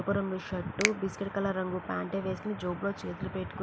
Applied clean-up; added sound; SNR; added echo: none; Finger snapping; 7 dB; none.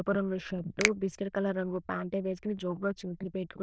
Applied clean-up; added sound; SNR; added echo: neural diffusion model UNIVERSE++.